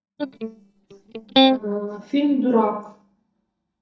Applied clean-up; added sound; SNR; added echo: neural mask model DeepFilterNet 3.